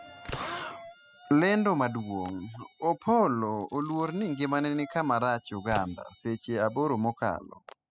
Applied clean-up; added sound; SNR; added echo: classical method spectral subtraction.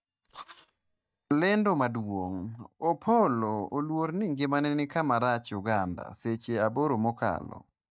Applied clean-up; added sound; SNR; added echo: neural mask model DeepFilterNet 3.